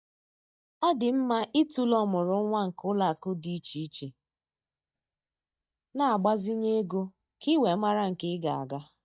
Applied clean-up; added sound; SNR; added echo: neural mask model DeepFilterNet 3.